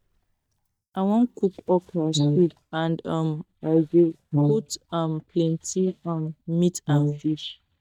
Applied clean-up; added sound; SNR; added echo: neural mask model DeepFilterNet 3.